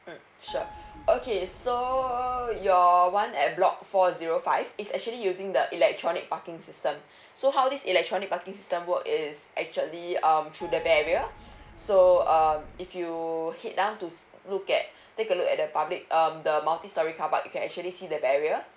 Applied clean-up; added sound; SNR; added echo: none; Keyboard (musical); 19 dB; none.